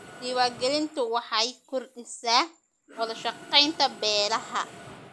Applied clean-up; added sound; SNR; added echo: none; Mechanisms; 19 dB; none.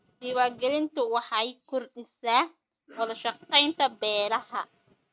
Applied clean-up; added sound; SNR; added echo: neural mask model RNNoise.